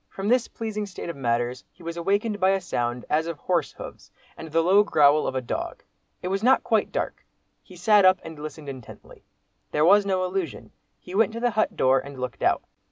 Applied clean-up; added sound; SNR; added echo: none; none; none; none.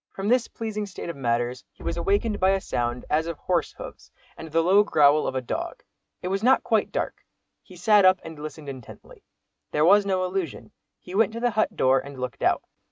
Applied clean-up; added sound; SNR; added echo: neural mask model RNNoise.